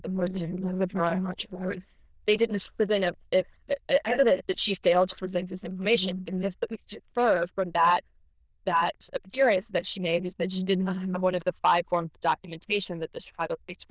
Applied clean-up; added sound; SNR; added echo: neural diffusion model UNIVERSE++.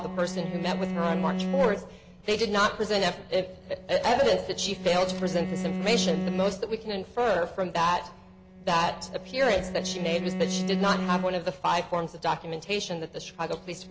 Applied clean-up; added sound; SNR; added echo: none; Bowed string instrument; 7 dB; none.